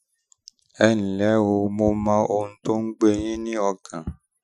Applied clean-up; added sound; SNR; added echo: classical method Wiener filter.